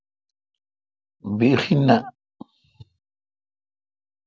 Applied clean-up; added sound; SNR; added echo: none; none; none; none.